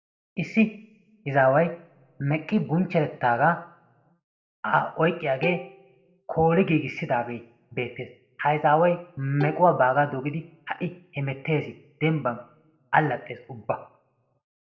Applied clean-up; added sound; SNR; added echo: none; Bowed string instrument; 14 dB; reverberation time 0.6 s.